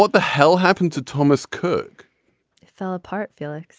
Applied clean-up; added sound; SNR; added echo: none; none; none; none.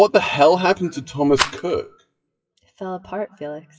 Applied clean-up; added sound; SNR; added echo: classical method WPE with log-MMSE.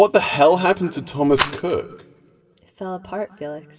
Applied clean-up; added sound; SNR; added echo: none; Rattle; 5 dB; reverberation time 1.8 s.